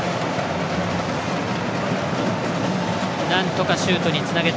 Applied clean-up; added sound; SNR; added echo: none; none; none; none.